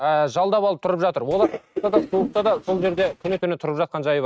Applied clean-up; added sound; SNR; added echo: neural mask model RNNoise.